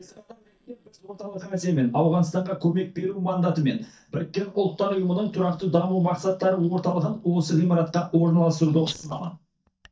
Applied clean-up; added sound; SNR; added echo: neural mask model DeepFilterNet 3.